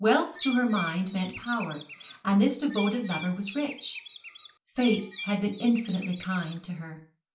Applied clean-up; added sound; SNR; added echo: none; Bird; 13 dB; reverberation time 0.3 s.